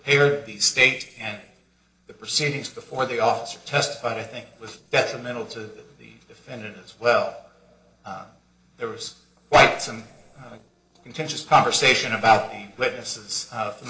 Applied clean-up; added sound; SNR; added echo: neural separator model SepFormer DNS4.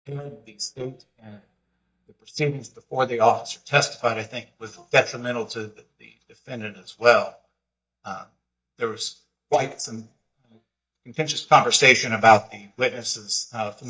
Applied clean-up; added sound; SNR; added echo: neural mask model DeepFilterNet 3.